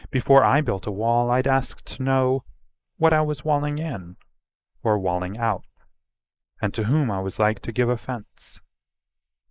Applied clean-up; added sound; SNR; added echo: neural mask model Resemble Enhance denoiser.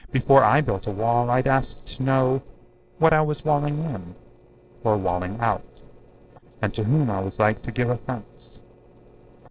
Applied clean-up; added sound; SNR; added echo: neural separator model SepFormer DNS4.